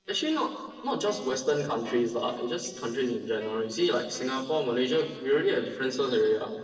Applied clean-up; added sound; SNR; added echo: neural separator model SepFormer DNS4.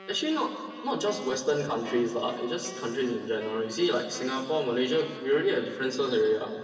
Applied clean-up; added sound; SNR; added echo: none; Wind instrument, woodwind instrument; 18 dB; reverberation time 2.3 s.